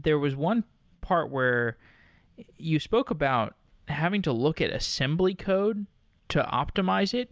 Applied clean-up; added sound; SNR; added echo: none; none; none; none.